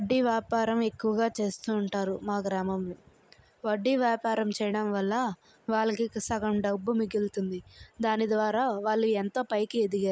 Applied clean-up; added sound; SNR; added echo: none; none; none; none.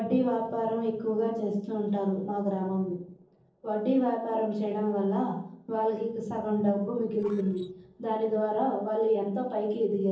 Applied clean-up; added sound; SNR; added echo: neural separator model SepFormer DNS4.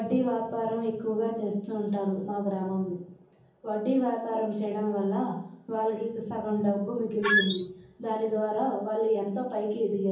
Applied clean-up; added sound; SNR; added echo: none; Squeak; -3 dB; reverberation time 0.7 s.